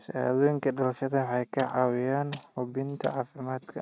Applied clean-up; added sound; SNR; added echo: neural mask model RNNoise.